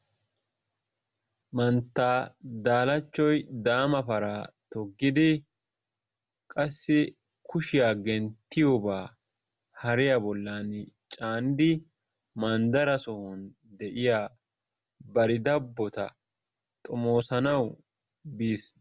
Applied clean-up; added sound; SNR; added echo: none; none; none; none.